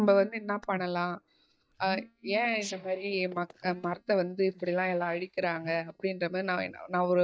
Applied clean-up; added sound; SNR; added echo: neural mask model DeepFilterNet 3.